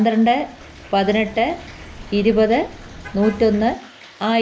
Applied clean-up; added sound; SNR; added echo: none; Car passing by; 18 dB; none.